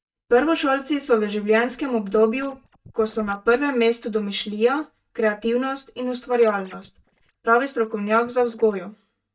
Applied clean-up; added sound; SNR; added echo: neural mask model DeepFilterNet 3.